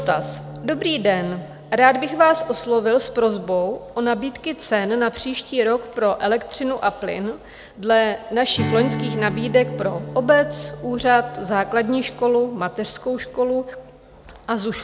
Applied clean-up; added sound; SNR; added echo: none; Strum; 14 dB; none.